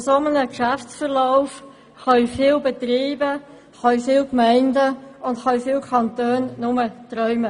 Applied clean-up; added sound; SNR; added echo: none; none; none; none.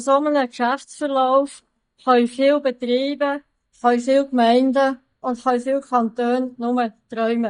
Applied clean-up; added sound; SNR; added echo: neural mask model DeepFilterNet 3.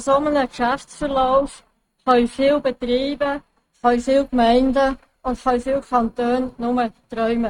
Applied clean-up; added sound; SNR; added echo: neural mask model RNNoise.